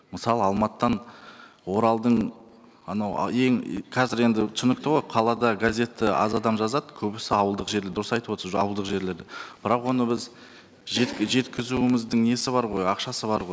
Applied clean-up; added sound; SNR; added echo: none; none; none; none.